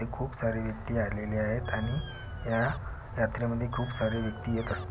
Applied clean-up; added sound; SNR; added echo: none; Squeak; 15 dB; none.